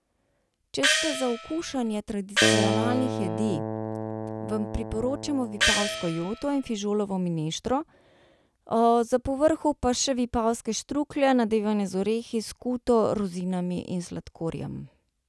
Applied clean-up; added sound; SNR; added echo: none; Keyboard (musical) + Gong; 0 dB; none.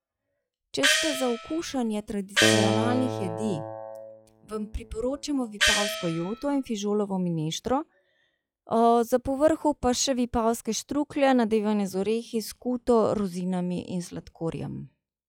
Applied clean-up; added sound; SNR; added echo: classical method log-MMSE.